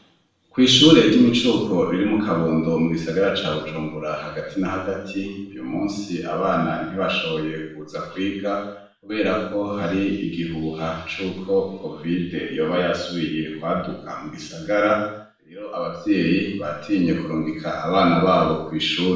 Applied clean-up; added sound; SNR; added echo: none; none; none; reverberation time 0.6 s.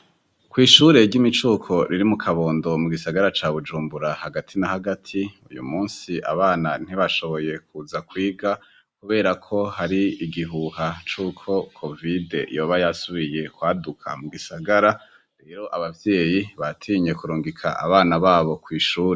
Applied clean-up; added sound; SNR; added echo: none; none; none; none.